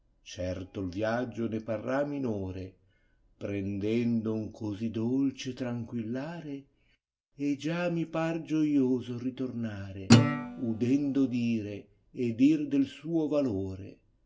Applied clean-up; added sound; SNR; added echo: none; Guitar; -5 dB; reverberation time 0.1 s.